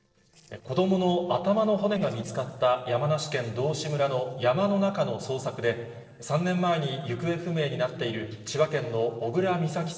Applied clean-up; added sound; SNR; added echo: neural separator model SepFormer DNS4.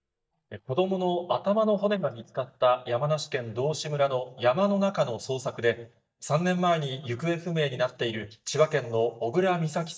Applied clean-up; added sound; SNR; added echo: neural mask model DeepFilterNet 3.